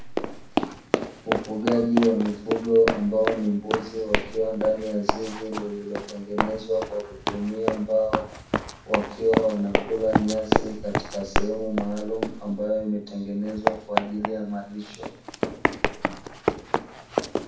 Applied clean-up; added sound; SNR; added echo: none; Run; 1 dB; reverberation time 0.6 s.